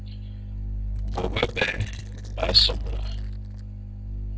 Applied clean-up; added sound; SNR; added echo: neural separator model SepFormer DNS4.